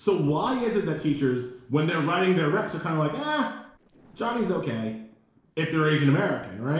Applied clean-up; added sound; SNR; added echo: neural separator model SepFormer DNS4.